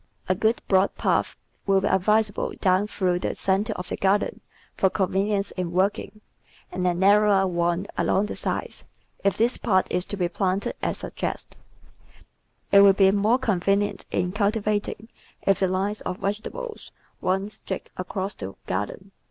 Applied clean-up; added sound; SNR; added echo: none; none; none; none.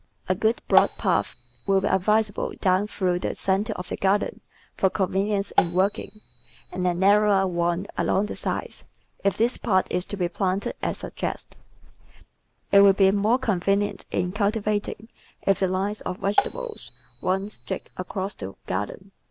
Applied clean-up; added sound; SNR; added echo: none; Marimba, xylophone; 6 dB; none.